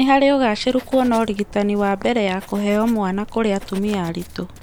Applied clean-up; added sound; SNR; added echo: none; Writing + Writing; 19 dB; none.